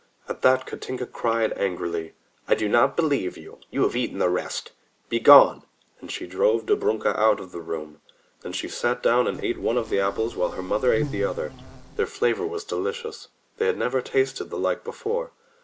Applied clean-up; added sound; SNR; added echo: none; Insect; 13 dB; none.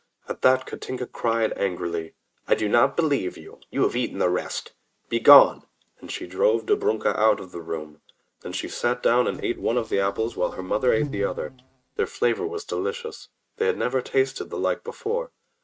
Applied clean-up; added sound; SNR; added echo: neural mask model RNNoise.